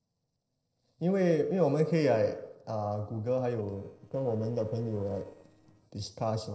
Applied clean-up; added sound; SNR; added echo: neural separator model SepFormer DNS4.